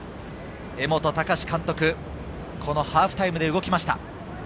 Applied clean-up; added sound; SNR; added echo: none; none; none; none.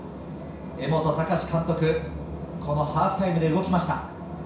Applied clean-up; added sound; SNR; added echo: none; none; none; reverberation time 0.6 s.